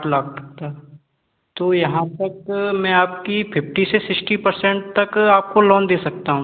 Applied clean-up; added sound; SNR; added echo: none; none; none; none.